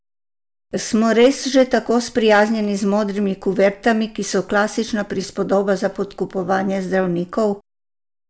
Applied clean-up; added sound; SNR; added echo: none; none; none; none.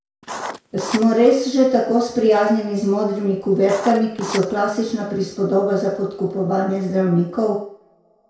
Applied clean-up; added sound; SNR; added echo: none; Writing; 12 dB; reverberation time 0.5 s.